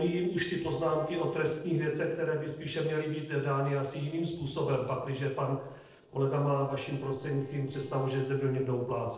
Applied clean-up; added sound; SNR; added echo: neural separator model SepFormer DNS4.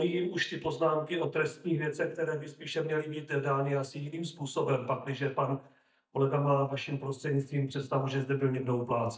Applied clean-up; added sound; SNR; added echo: neural mask model DeepFilterNet 3.